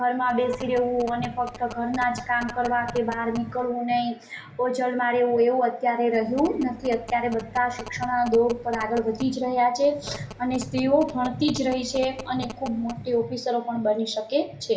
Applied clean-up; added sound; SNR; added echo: none; Telephone; 17 dB; reverberation time 0.3 s.